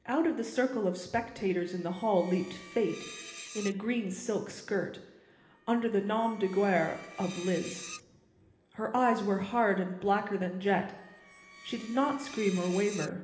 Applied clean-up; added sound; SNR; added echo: none; Screech; 18 dB; reverberation time 1.1 s.